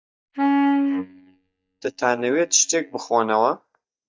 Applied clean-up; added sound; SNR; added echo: neural mask model DeepFilterNet 3.